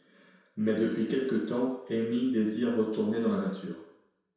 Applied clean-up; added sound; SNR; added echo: none; none; none; reverberation time 0.7 s.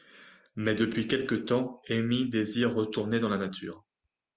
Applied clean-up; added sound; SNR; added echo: none; none; none; none.